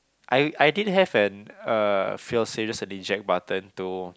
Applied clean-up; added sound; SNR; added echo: none; none; none; none.